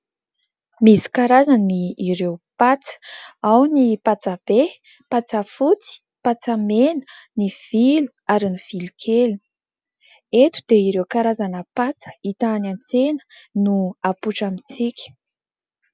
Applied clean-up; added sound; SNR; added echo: none; none; none; none.